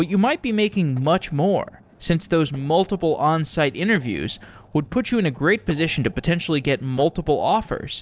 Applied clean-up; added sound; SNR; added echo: neural separator model SepFormer DNS4.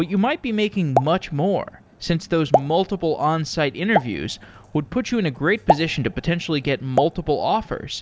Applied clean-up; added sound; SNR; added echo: none; Explosion; 5 dB; none.